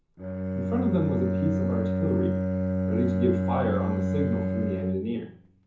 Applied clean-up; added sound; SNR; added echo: none; Bowed string instrument; -3 dB; reverberation time 0.6 s.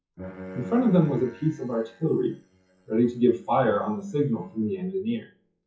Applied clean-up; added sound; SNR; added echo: classical method WPE with log-MMSE.